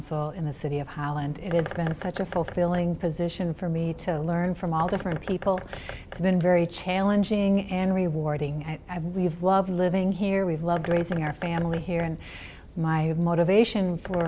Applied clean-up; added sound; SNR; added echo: none; Bird; 17 dB; none.